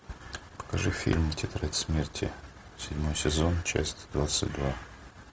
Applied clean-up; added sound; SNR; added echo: none; none; none; none.